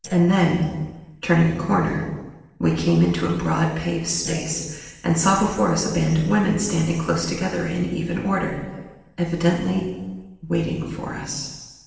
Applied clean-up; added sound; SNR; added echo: neural separator model SepFormer DNS4.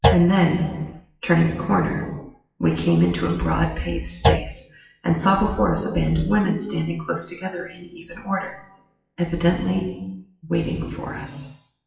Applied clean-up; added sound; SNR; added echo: classical method WPE with log-MMSE.